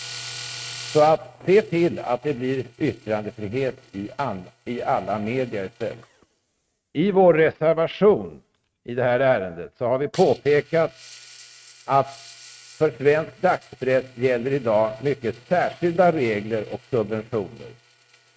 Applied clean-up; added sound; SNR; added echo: neural mask model RNNoise.